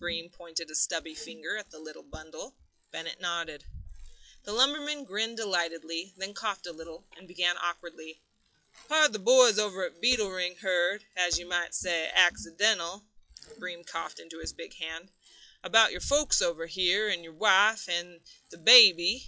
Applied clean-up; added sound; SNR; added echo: classical method log-MMSE.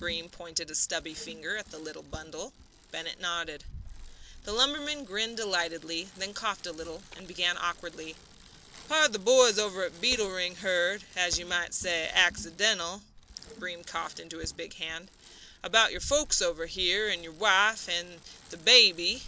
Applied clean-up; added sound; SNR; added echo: none; Bicycle; 19 dB; none.